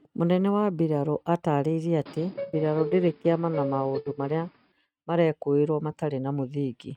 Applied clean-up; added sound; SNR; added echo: neural mask model RNNoise.